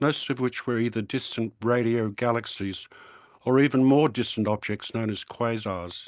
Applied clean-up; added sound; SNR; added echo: none; none; none; none.